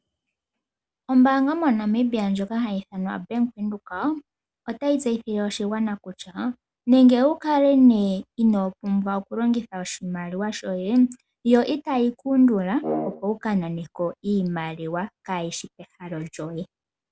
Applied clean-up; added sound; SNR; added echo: none; Brass instrument; 8 dB; none.